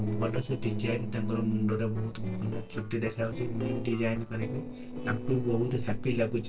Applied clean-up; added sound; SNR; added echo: neural separator model SepFormer DNS4.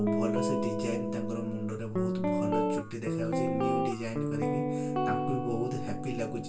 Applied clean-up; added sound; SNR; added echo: none; Guitar; -5 dB; reverberation time 0.2 s.